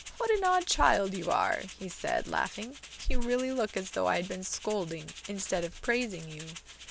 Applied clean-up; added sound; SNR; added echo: none; Rattle (instrument); 17 dB; none.